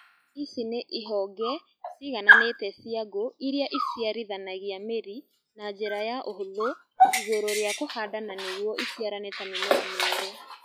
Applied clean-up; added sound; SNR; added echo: classical method log-MMSE.